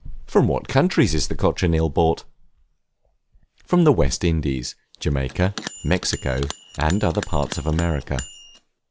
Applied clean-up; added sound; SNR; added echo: none; Bell; 15 dB; none.